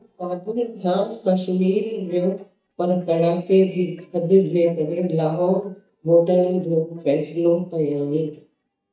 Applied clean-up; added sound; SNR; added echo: neural mask model DeepFilterNet 3.